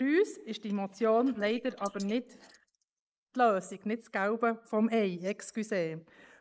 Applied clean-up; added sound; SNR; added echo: neural mask model Resemble Enhance denoiser.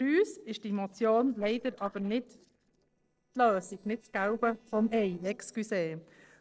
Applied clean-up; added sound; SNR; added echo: neural separator model SepFormer DNS4.